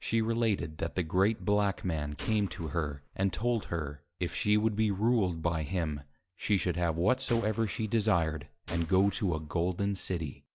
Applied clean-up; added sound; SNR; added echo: none; Gunshot, gunfire; 18 dB; none.